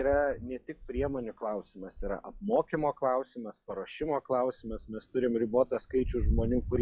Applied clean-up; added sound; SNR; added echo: classical method log-MMSE.